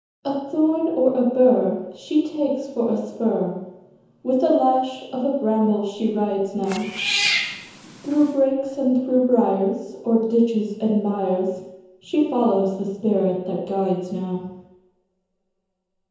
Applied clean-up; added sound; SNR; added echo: none; Cat; 6 dB; reverberation time 0.9 s.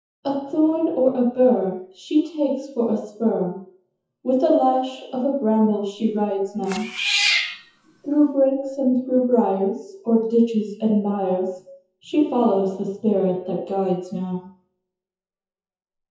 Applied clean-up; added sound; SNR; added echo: classical method WPE with log-MMSE.